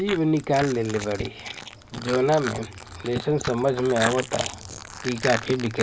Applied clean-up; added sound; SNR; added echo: neural mask model Resemble Enhance denoiser.